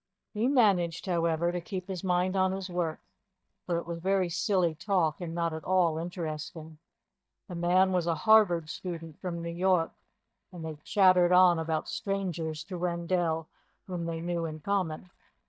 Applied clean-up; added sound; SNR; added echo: neural mask model DeepFilterNet 3.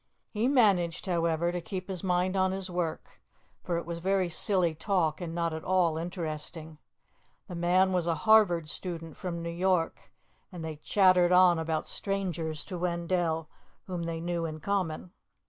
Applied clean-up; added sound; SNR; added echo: none; none; none; none.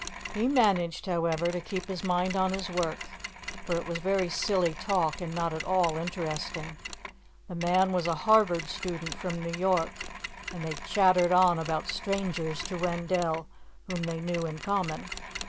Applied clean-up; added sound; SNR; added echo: none; Mechanisms; 11 dB; none.